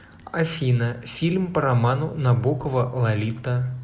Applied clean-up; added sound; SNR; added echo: none; none; none; none.